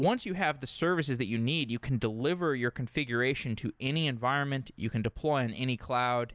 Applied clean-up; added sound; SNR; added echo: none; none; none; none.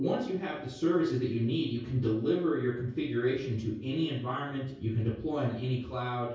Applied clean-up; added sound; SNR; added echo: none; none; none; reverberation time 0.6 s.